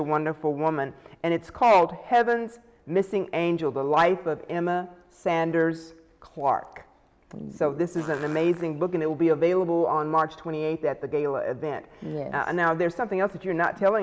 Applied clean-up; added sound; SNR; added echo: none; Fart; 19 dB; none.